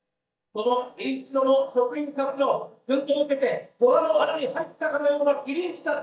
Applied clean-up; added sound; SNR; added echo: neural mask model DeepFilterNet 3.